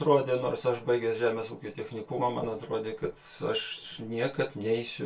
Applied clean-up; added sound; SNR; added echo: none; none; none; reverberation time 0.2 s.